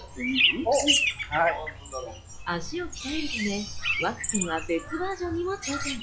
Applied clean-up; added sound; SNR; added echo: classical method log-MMSE.